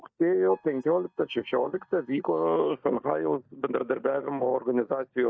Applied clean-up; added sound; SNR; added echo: neural mask model DeepFilterNet 3.